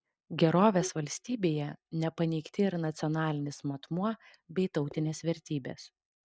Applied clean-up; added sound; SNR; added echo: neural mask model DeepFilterNet 3.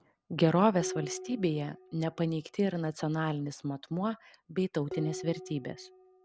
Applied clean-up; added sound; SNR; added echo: none; Dishes, pots, and pans; 14 dB; none.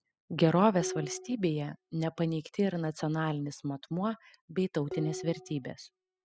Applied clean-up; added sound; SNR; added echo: classical method spectral subtraction.